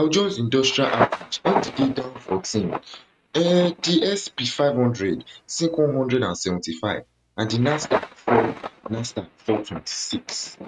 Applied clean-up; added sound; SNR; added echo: neural mask model RNNoise.